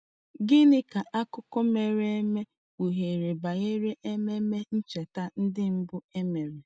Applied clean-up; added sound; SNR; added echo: none; none; none; none.